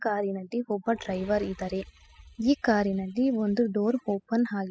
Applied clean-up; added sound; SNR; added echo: classical method spectral subtraction.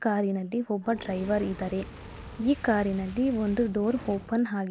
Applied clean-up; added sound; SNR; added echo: none; Fire; 16 dB; none.